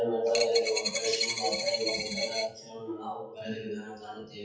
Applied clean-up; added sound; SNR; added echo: classical method WPE with log-MMSE.